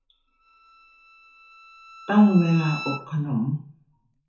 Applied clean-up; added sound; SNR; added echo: none; Bowed string instrument; 16 dB; reverberation time 0.7 s.